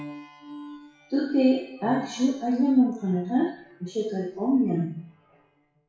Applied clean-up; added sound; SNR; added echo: classical method WPE with log-MMSE.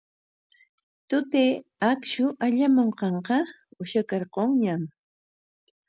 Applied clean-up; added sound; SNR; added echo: none; none; none; none.